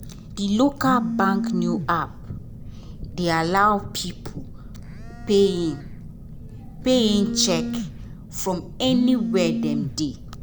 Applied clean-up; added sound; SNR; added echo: none; Telephone; 6 dB; none.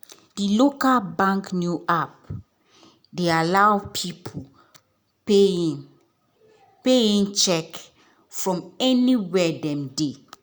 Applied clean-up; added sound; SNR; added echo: none; none; none; none.